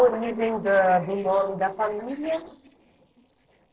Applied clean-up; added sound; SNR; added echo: neural separator model SepFormer DNS4.